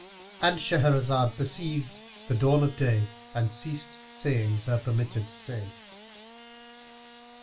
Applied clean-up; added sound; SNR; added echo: none; Engine starting / Sawing; 19 dB; reverberation time 0.2 s.